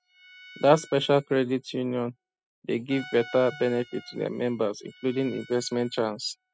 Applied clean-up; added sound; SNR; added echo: classical method spectral subtraction.